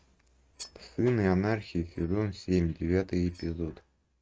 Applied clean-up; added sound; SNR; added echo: neural mask model RNNoise.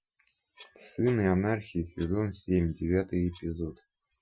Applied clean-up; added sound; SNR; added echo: classical method Wiener filter.